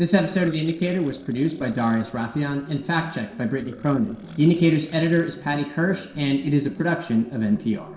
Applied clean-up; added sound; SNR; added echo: neural separator model SepFormer DNS4.